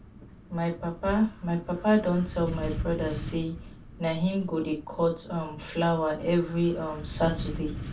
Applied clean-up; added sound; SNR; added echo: none; Wind; 11 dB; reverberation time 0.2 s.